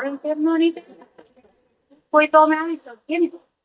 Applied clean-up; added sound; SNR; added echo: neural mask model DeepFilterNet 3.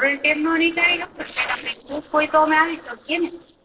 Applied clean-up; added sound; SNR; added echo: neural separator model SepFormer DNS4.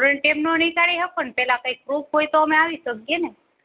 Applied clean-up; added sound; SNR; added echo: none; none; none; none.